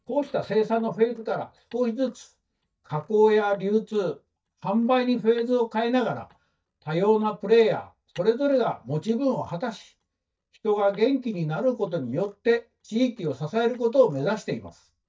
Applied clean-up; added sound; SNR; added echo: neural mask model DeepFilterNet 3.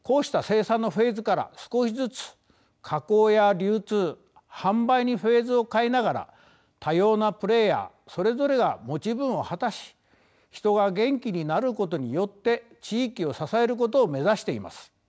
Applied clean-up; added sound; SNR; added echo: none; none; none; none.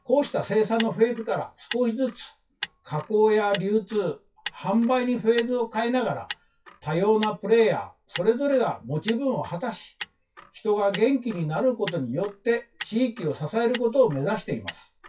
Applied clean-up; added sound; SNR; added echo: classical method WPE with log-MMSE.